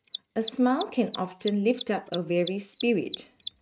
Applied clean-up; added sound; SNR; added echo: neural mask model RNNoise.